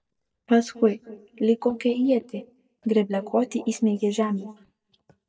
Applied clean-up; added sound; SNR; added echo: neural mask model DeepFilterNet 3.